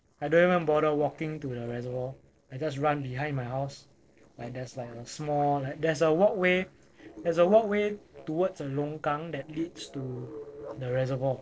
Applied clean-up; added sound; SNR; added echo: neural separator model SepFormer DNS4.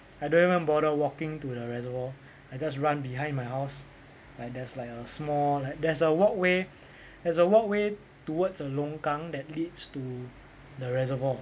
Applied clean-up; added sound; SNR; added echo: none; none; none; none.